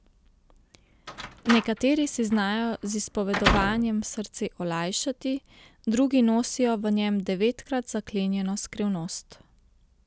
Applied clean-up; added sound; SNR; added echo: none; Slam; 4 dB; none.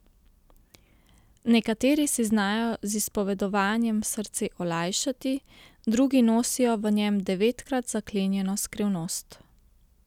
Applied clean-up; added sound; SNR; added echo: none; none; none; none.